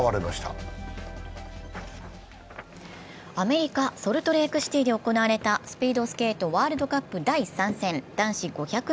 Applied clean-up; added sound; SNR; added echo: none; none; none; none.